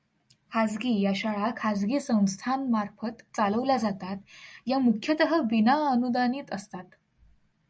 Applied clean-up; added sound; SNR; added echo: none; none; none; none.